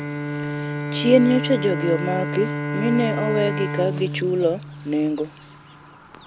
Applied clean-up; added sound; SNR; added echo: none; Bowed string instrument; 5 dB; none.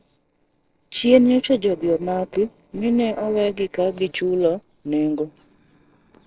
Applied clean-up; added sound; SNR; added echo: neural separator model SepFormer DNS4.